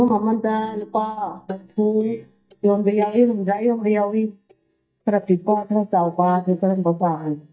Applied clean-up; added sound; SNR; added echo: neural mask model DeepFilterNet 3.